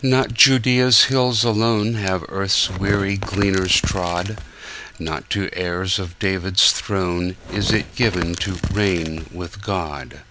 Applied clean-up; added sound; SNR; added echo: none; Tearing; 9 dB; none.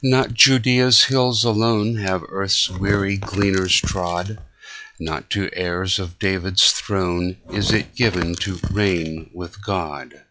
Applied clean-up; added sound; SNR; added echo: classical method log-MMSE.